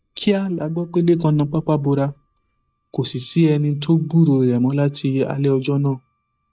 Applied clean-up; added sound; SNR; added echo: neural mask model DeepFilterNet 3.